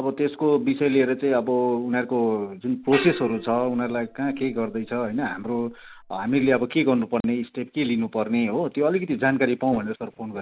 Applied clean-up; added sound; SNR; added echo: none; Gong; 13 dB; none.